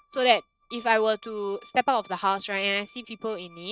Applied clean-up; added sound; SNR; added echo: neural mask model RNNoise.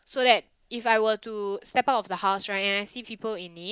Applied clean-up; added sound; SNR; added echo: neural mask model Resemble Enhance denoiser.